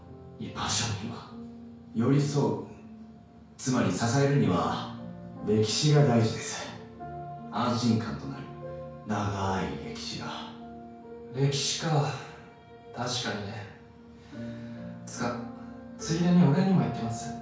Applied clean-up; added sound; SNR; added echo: none; none; none; reverberation time 0.5 s.